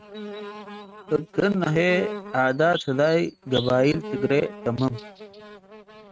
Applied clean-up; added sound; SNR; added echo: neural mask model RNNoise.